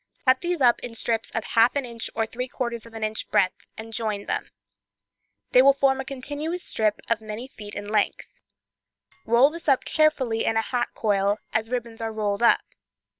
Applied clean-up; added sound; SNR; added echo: neural separator model SepFormer WHAM!.